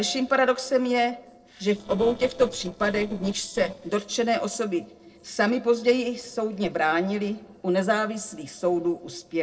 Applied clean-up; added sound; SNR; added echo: neural separator model SepFormer DNS4.